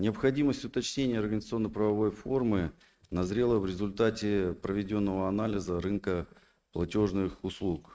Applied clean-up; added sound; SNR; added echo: neural mask model RNNoise.